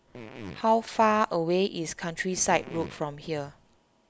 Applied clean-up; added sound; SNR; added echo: none; Fart; 17 dB; none.